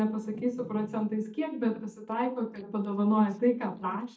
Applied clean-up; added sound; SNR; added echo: neural mask model DeepFilterNet 3.